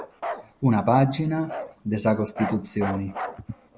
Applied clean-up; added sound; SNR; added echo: none; Bark; 11 dB; none.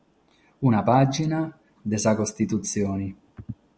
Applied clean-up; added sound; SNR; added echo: none; none; none; none.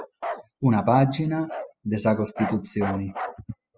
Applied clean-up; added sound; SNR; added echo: classical method spectral subtraction.